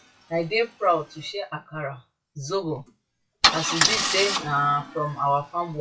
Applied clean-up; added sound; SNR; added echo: classical method WPE with log-MMSE.